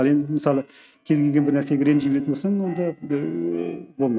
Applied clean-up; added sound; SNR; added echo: neural mask model RNNoise.